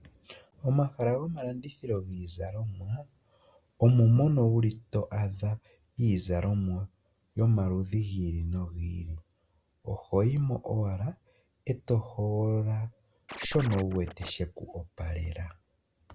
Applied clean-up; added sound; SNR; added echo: none; Scratching (performance technique); 12 dB; none.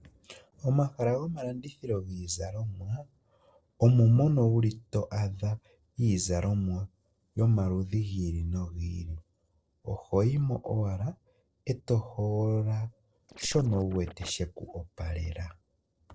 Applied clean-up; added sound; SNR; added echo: neural separator model SepFormer DNS4.